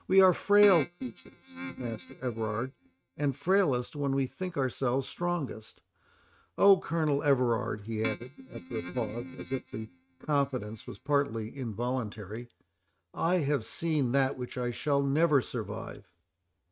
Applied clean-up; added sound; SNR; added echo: neural mask model RNNoise.